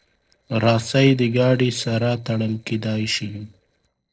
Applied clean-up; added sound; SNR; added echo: neural separator model SepFormer DNS4.